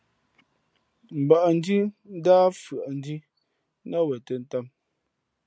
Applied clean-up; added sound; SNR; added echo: none; none; none; none.